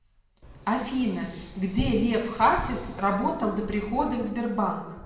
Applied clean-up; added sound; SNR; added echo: none; Hiss; 16 dB; reverberation time 0.9 s.